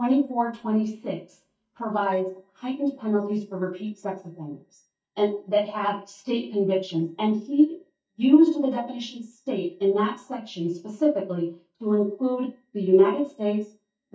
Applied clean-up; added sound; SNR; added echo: neural mask model DeepFilterNet 3.